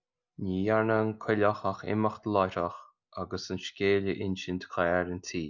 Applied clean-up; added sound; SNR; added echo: none; none; none; none.